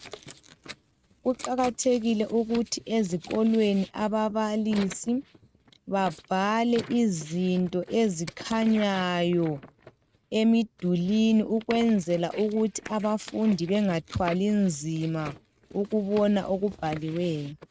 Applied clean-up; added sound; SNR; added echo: neural mask model RNNoise.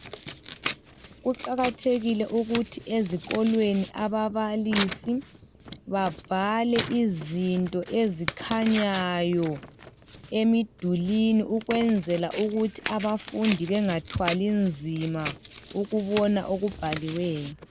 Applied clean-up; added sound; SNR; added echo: none; Tearing; 11 dB; none.